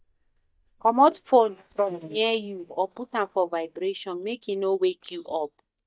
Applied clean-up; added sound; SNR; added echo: neural mask model DeepFilterNet 3.